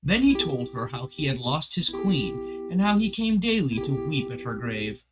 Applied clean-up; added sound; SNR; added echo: neural mask model RNNoise.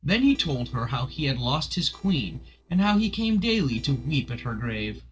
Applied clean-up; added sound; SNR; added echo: neural separator model SepFormer DNS4.